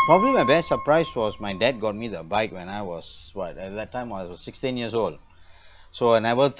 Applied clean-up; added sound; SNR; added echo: none; Piano; 10 dB; none.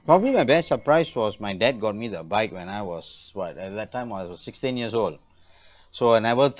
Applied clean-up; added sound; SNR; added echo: neural separator model SepFormer DNS4.